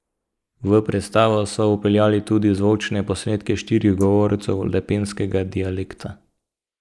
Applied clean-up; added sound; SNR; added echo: neural mask model Resemble Enhance denoiser.